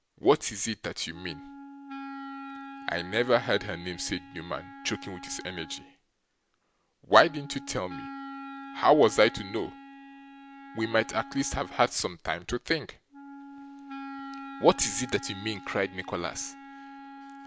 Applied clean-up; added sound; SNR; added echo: none; Wind instrument, woodwind instrument; 14 dB; none.